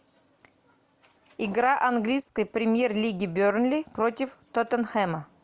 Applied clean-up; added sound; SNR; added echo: none; none; none; none.